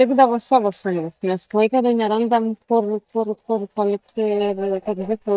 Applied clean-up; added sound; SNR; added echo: neural mask model DeepFilterNet 3.